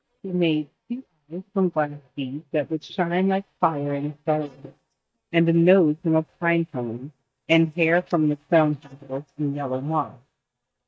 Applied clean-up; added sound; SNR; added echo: neural mask model DeepFilterNet 3.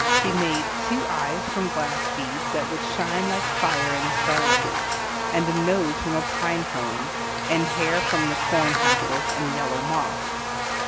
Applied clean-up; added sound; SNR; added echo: none; Buzz; -3 dB; none.